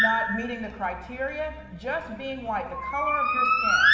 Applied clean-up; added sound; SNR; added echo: none; Bird; -5 dB; reverberation time 1.2 s.